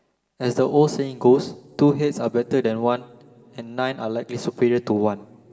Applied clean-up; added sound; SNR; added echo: none; none; none; reverberation time 1.7 s.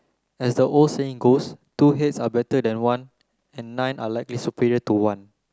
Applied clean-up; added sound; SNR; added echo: none; none; none; none.